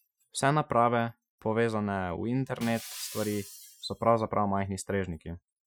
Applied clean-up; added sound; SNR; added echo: classical method Wiener filter.